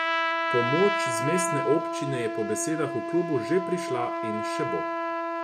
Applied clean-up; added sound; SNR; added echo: none; Trumpet; 0 dB; none.